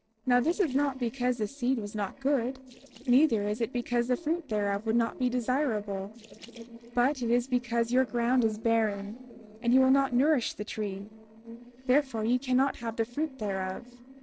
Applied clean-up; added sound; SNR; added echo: neural separator model SepFormer DNS4.